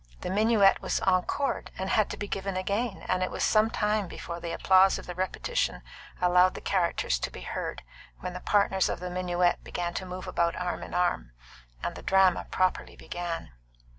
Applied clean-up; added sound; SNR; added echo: none; none; none; none.